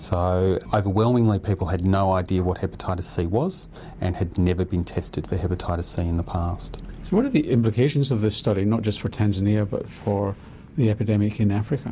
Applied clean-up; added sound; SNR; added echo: none; none; none; none.